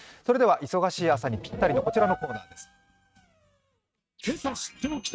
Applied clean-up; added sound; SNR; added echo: neural mask model RNNoise.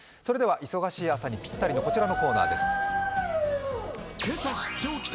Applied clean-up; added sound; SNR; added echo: none; Dog; -1 dB; none.